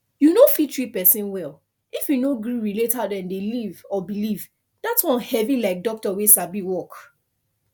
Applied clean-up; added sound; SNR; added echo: none; none; none; none.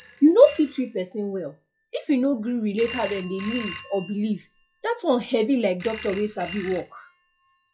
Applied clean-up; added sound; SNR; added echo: classical method log-MMSE.